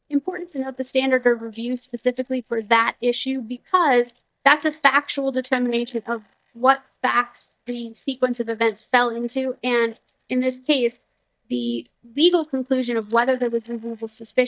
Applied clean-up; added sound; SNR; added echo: neural mask model DeepFilterNet 3.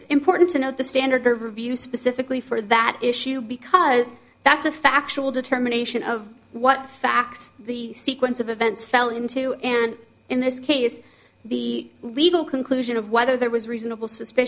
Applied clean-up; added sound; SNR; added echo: none; none; none; none.